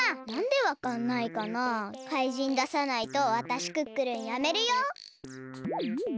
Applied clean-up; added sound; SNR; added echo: none; none; none; none.